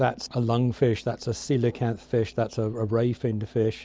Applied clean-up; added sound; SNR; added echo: none; none; none; none.